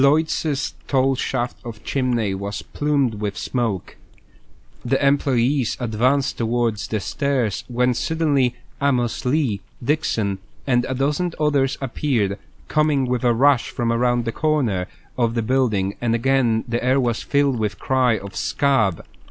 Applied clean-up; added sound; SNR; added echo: none; Chewing, mastication; 20 dB; none.